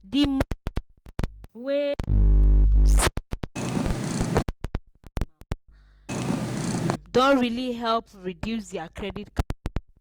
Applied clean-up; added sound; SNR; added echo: none; Purr; 2 dB; none.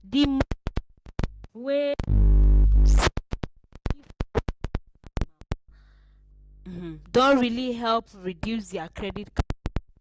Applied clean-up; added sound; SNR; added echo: none; none; none; none.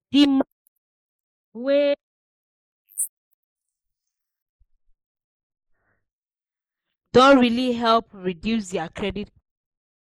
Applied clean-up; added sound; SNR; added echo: neural mask model Resemble Enhance denoiser.